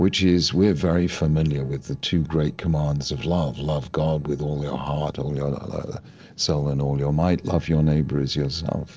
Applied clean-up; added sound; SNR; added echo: neural separator model SepFormer DNS4.